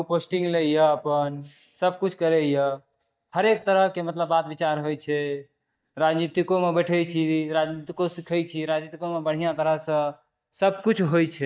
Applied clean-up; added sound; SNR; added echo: neural mask model DeepFilterNet 3.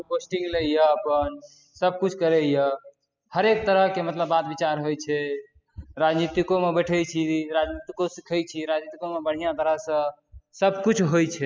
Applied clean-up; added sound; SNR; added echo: classical method spectral subtraction.